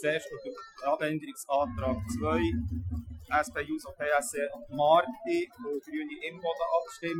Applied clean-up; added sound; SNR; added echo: classical method Wiener filter.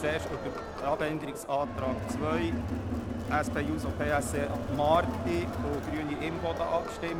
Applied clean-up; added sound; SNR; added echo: none; Crowd; 2 dB; none.